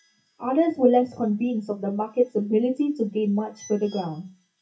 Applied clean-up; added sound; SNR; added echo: classical method WPE with log-MMSE.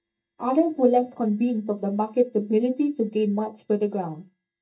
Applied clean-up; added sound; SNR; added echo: neural mask model DeepFilterNet 3.